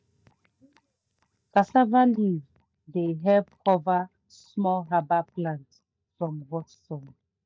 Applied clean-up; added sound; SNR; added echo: neural mask model DeepFilterNet 3.